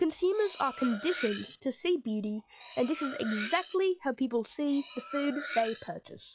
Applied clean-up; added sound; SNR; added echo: classical method log-MMSE.